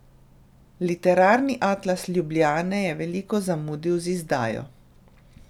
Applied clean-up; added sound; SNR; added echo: none; none; none; none.